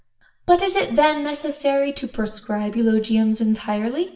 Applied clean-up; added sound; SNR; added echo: none; none; none; reverberation time 0.6 s.